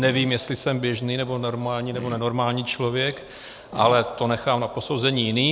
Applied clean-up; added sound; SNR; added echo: none; Fart; 19 dB; none.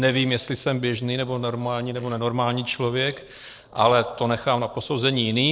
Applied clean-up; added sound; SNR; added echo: neural separator model SepFormer DNS4.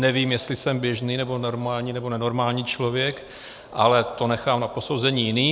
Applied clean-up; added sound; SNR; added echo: none; none; none; none.